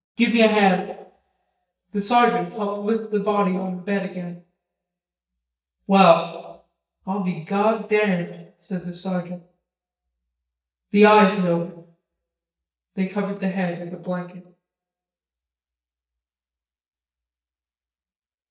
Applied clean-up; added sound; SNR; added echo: neural mask model DeepFilterNet 3.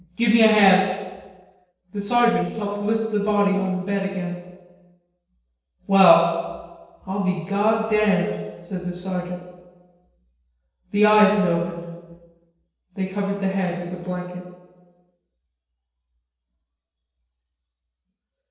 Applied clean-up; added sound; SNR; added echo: neural separator model SepFormer DNS4.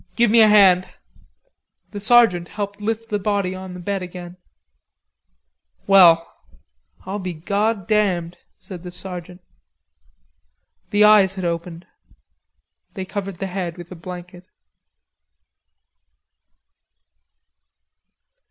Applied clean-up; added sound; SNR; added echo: none; none; none; none.